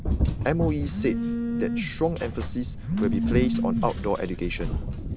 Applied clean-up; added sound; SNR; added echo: none; Telephone + Cat; -1 dB; none.